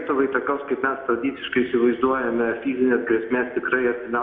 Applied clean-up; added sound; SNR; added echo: none; none; none; reverberation time 1.9 s.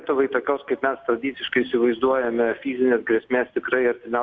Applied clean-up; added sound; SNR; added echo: none; none; none; none.